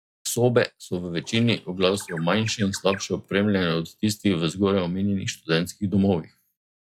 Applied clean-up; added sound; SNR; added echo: classical method log-MMSE.